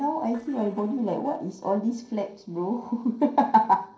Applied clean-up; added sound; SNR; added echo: neural separator model SepFormer DNS4.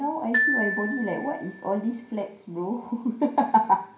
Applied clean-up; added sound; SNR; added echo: none; Glockenspiel; 2 dB; reverberation time 0.5 s.